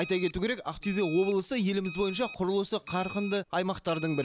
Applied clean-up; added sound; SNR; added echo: none; Alarm; 15 dB; none.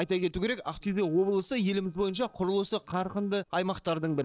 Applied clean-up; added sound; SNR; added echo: neural separator model SepFormer DNS4.